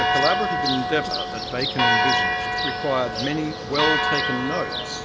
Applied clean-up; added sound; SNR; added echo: none; Church bell; -3 dB; none.